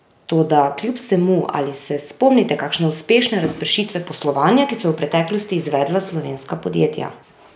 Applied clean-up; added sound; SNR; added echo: none; none; none; none.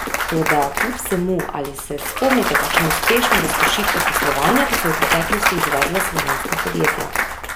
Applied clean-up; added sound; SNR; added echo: none; Applause / Cheering / Clapping; -2 dB; none.